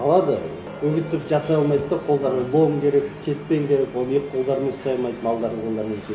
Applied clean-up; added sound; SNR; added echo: none; none; none; none.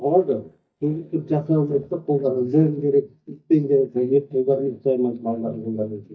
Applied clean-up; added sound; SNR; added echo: neural mask model DeepFilterNet 3.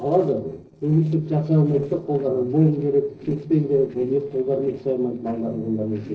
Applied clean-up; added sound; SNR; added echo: neural separator model SepFormer DNS4.